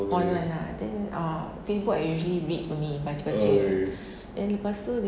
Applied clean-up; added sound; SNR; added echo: none; none; none; none.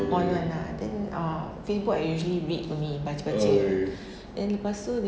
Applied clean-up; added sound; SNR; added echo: none; Acoustic guitar / Strum + Bass guitar; 16 dB; none.